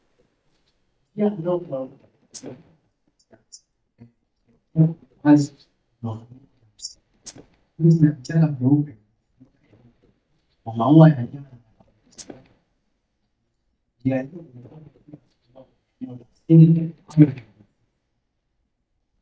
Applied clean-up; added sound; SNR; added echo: neural mask model DeepFilterNet 3.